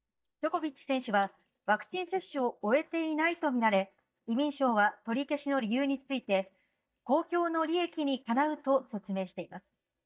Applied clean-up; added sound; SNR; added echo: neural mask model DeepFilterNet 3.